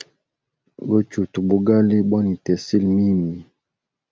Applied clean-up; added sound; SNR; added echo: none; none; none; none.